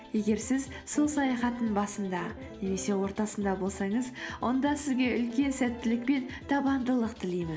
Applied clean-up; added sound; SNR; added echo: none; Guitar; 16 dB; none.